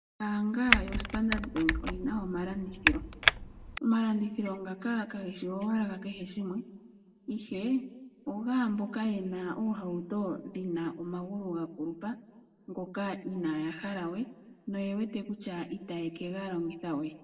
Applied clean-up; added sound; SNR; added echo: none; Typing; -2 dB; reverberation time 1.4 s.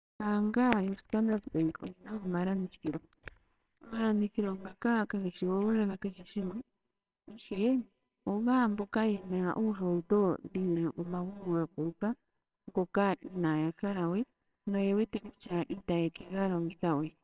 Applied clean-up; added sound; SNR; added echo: neural separator model SepFormer WHAMR!.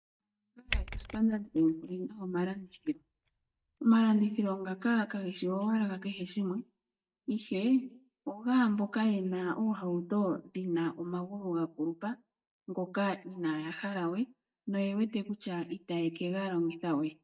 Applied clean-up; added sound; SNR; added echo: neural mask model DeepFilterNet 3.